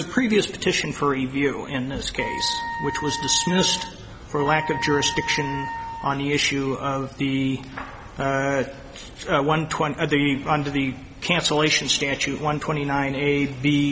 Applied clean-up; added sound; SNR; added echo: none; Wind instrument, woodwind instrument; 7 dB; none.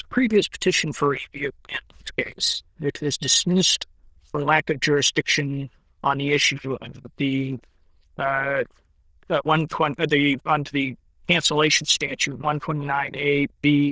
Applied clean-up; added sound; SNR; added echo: neural diffusion model UNIVERSE++.